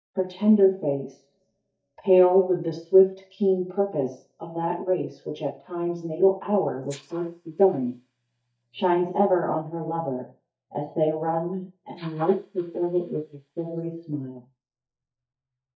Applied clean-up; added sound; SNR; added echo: neural mask model DeepFilterNet 3.